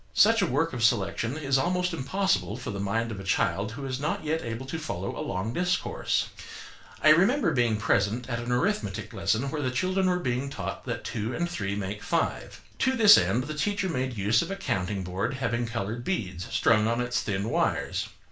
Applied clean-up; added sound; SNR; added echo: none; none; none; reverberation time 0.3 s.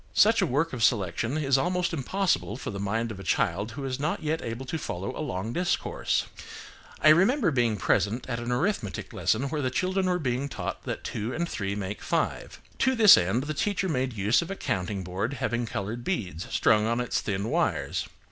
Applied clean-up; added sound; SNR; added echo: none; none; none; none.